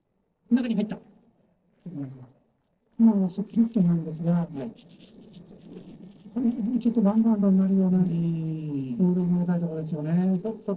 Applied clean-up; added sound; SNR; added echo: neural separator model SepFormer DNS4.